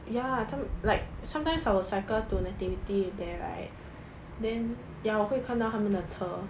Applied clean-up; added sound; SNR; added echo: none; none; none; none.